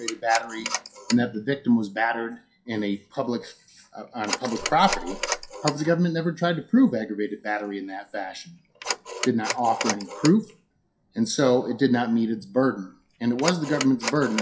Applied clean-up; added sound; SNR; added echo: classical method WPE with log-MMSE.